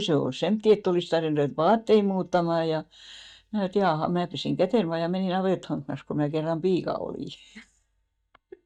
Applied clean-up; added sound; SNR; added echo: neural mask model DeepFilterNet 3.